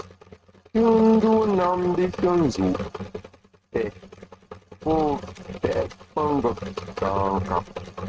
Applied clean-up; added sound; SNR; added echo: neural mask model RNNoise.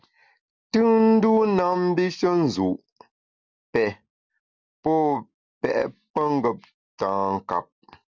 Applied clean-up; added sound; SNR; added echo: none; none; none; none.